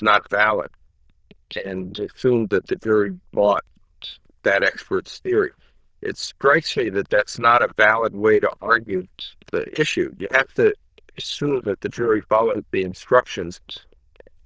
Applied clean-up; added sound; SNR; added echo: neural diffusion model UNIVERSE++.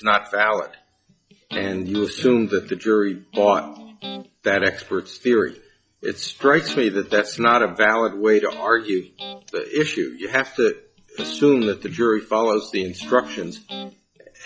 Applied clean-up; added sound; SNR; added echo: classical method log-MMSE.